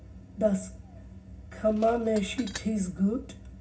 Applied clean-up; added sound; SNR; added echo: none; Tools; 17 dB; reverberation time 0.4 s.